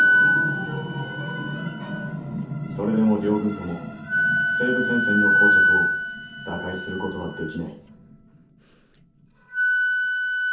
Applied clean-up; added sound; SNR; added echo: none; Wind instrument, woodwind instrument; -4 dB; reverberation time 0.5 s.